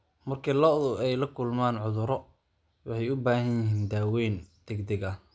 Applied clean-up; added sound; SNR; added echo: none; none; none; none.